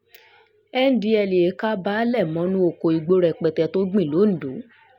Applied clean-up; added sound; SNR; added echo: none; none; none; none.